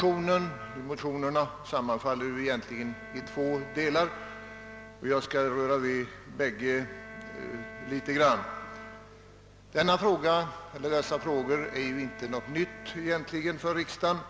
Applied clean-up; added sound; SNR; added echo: none; Bowed string instrument; 17 dB; none.